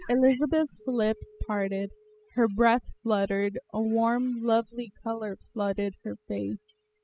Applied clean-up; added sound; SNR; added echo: classical method spectral subtraction.